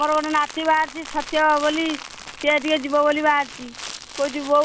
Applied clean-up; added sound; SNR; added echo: none; Crumpling, crinkling; 15 dB; none.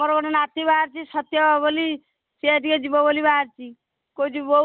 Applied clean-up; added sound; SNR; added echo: none; none; none; none.